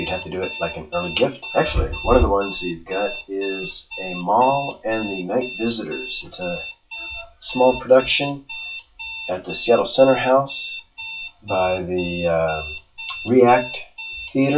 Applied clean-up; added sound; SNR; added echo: classical method WPE with log-MMSE.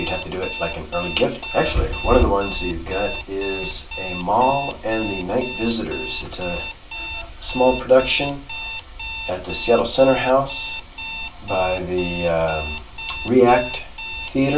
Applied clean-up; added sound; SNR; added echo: none; Alarm; 7 dB; reverberation time 0.2 s.